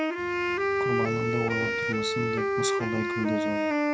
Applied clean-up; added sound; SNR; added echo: none; Wind instrument, woodwind instrument; -5 dB; none.